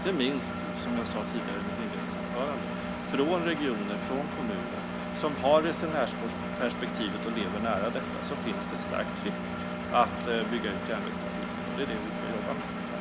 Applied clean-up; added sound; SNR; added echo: none; Engine; 2 dB; none.